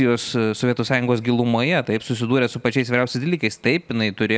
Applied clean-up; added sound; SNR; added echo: none; none; none; none.